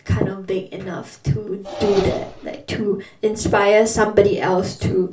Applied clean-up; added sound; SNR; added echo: none; Engine; 16 dB; reverberation time 0.2 s.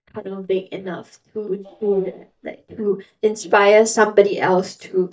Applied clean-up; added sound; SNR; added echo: neural mask model DeepFilterNet 3.